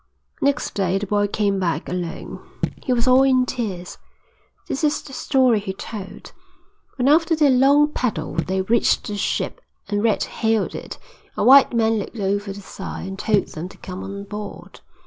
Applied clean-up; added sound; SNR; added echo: none; Raindrop / Drip; 11 dB; none.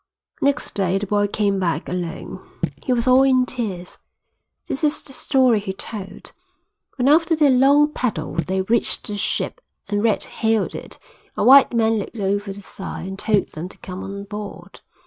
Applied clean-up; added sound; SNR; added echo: neural mask model RNNoise.